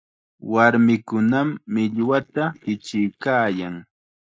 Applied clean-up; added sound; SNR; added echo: neural mask model Resemble Enhance denoiser.